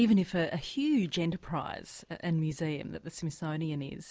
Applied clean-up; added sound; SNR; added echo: none; none; none; none.